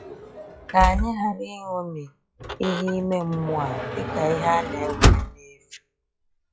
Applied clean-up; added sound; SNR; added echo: classical method log-MMSE.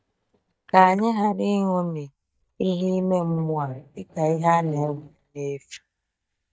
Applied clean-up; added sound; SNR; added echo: neural mask model DeepFilterNet 3.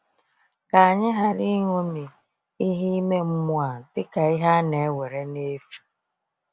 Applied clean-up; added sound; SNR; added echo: none; none; none; none.